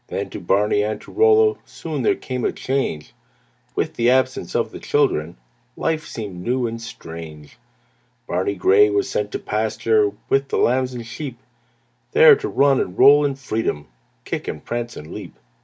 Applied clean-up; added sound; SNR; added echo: none; none; none; none.